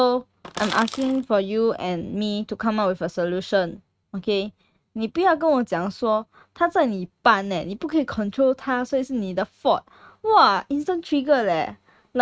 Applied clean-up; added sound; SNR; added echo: neural mask model RNNoise.